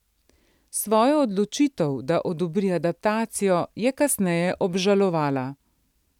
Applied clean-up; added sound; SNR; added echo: none; none; none; none.